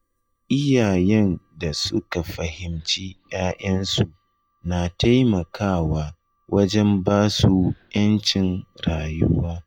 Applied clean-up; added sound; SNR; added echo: neural mask model DeepFilterNet 3.